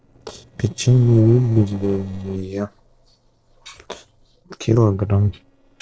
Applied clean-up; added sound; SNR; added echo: neural separator model SepFormer DNS4.